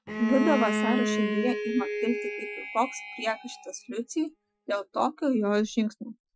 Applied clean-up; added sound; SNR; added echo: classical method Wiener filter.